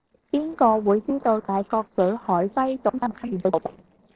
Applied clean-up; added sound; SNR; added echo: neural separator model SepFormer DNS4.